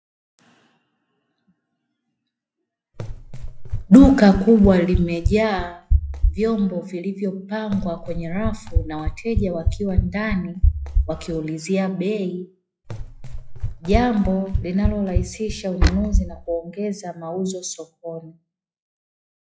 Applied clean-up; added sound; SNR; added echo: classical method log-MMSE.